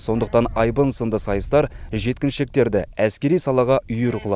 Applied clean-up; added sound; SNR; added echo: none; none; none; none.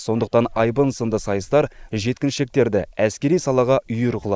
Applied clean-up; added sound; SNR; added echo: neural mask model Resemble Enhance denoiser.